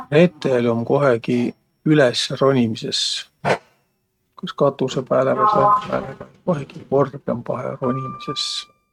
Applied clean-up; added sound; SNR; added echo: neural mask model RNNoise.